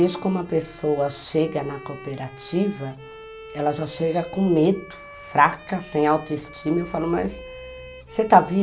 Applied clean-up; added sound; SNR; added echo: none; Bowed string instrument; 18 dB; none.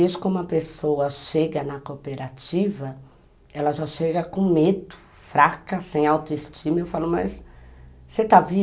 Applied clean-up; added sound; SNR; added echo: none; none; none; none.